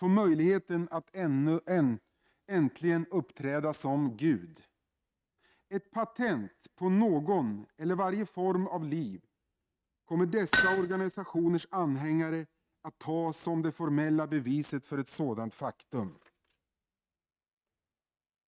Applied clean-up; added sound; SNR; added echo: neural mask model RNNoise.